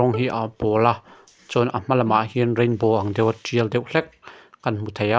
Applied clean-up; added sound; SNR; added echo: none; Bowed string instrument; 18 dB; none.